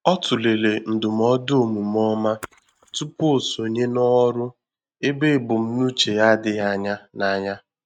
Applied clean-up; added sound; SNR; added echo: neural mask model RNNoise.